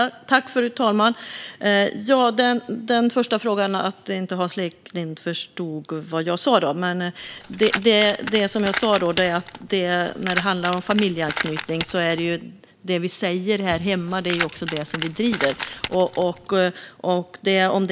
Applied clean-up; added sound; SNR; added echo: none; Keys jangling; 8 dB; none.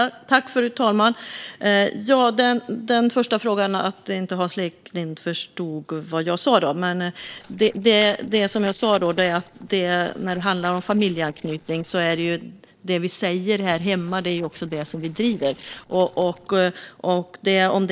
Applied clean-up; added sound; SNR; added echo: neural separator model SepFormer DNS4.